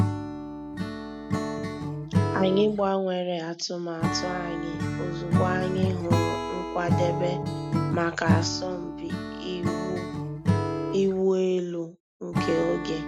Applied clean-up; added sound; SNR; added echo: none; Acoustic guitar / Strum; 0 dB; none.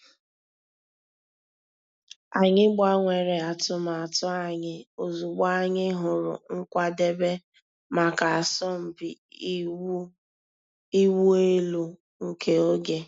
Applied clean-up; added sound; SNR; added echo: none; none; none; none.